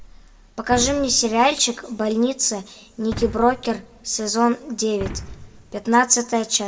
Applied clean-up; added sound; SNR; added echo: none; Boom; 15 dB; reverberation time 0.7 s.